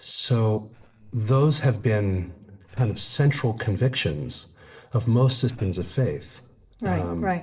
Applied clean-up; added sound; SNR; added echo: neural separator model SepFormer DNS4.